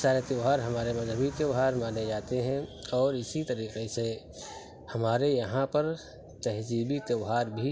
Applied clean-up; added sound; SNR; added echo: none; none; none; none.